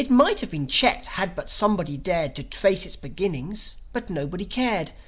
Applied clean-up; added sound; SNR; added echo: none; none; none; none.